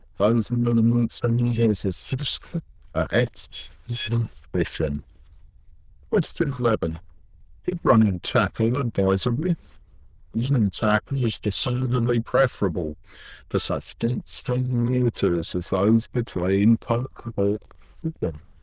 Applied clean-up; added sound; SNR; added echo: neural diffusion model UNIVERSE++.